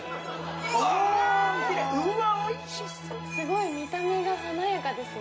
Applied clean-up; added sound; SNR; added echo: none; none; none; none.